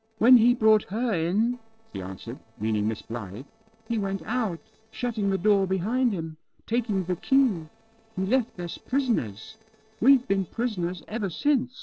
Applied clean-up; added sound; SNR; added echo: neural separator model SepFormer DNS4.